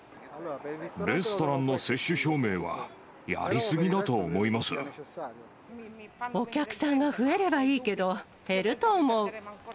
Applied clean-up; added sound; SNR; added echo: none; none; none; none.